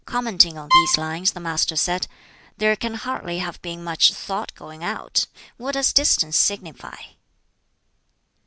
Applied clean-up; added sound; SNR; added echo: none; Bowed string instrument; -2 dB; none.